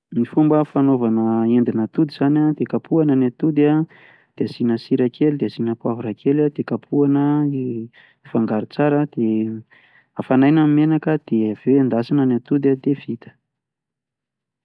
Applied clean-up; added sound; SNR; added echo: none; none; none; none.